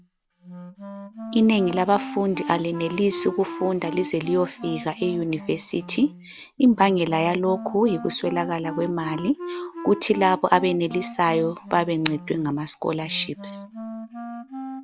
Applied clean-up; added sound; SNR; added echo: none; Wind instrument, woodwind instrument; 12 dB; none.